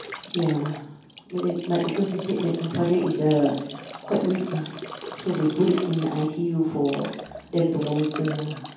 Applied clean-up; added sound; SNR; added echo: none; Drip / Trickle, dribble / Bathtub (filling or washing); 14 dB; reverberation time 0.9 s.